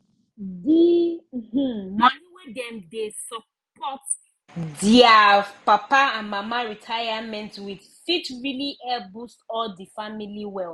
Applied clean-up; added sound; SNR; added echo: none; none; none; none.